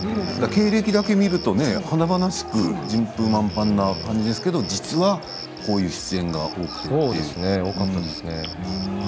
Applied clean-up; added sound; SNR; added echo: none; Cricket; 14 dB; none.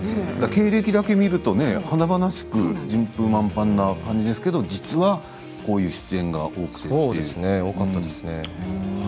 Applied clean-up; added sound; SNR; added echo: none; none; none; none.